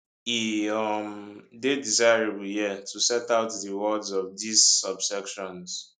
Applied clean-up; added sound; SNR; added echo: none; none; none; none.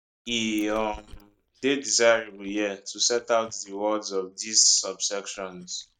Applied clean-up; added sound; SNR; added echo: neural mask model DeepFilterNet 3.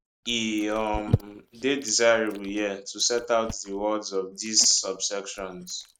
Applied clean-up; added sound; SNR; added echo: neural mask model RNNoise.